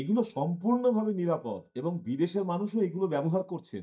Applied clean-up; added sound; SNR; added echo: neural mask model DeepFilterNet 3.